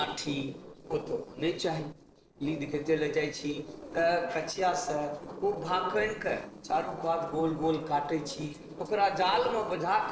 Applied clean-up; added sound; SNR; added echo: neural separator model SepFormer DNS4.